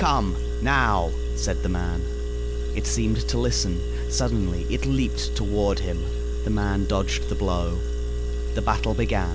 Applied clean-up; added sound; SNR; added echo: none; Engine; -1 dB; none.